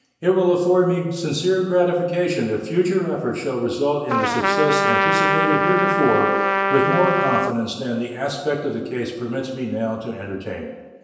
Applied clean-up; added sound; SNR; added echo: none; Trumpet; -2 dB; reverberation time 1.0 s.